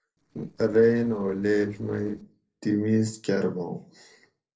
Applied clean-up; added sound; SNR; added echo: neural separator model SepFormer DNS4.